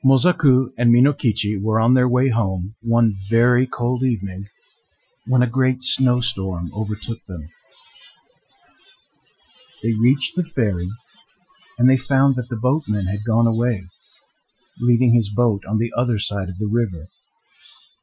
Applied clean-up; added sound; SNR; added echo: classical method Wiener filter.